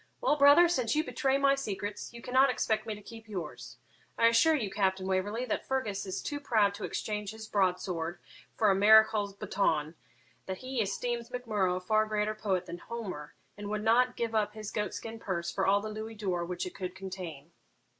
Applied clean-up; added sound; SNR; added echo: none; none; none; none.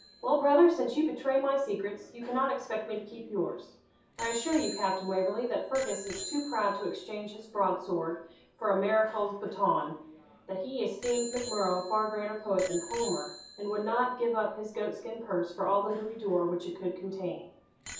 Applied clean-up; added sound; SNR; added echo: none; Bicycle bell; 16 dB; reverberation time 0.6 s.